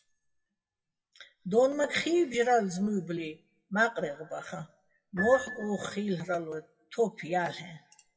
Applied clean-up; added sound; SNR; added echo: classical method WPE with log-MMSE.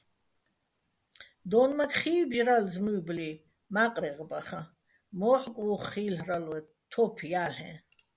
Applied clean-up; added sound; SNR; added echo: none; none; none; none.